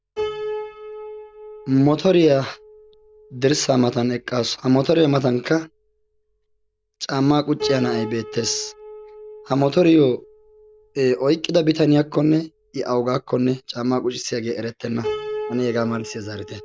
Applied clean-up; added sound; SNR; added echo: none; Piano; 14 dB; none.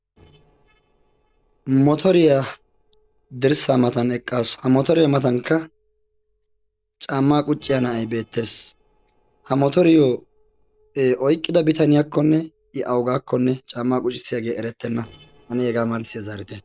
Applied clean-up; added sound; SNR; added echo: neural separator model SepFormer DNS4.